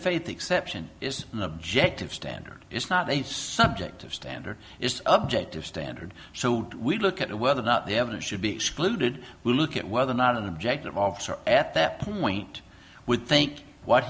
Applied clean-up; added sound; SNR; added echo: none; none; none; none.